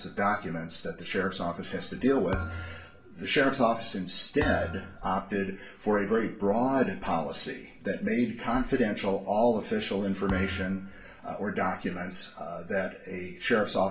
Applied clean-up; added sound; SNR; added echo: none; Thump, thud; 11 dB; reverberation time 0.3 s.